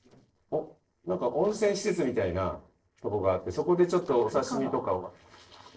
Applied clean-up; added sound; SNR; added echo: neural separator model SepFormer DNS4.